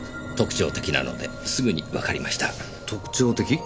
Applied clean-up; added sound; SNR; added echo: none; none; none; none.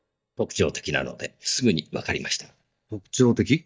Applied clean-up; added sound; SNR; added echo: neural mask model DeepFilterNet 3.